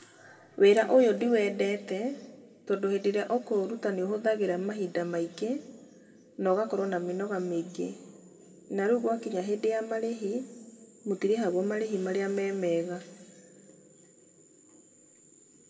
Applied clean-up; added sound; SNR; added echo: none; none; none; reverberation time 1.1 s.